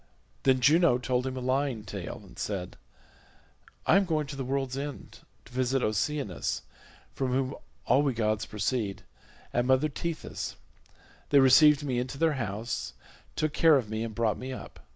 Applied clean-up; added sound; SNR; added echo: none; none; none; none.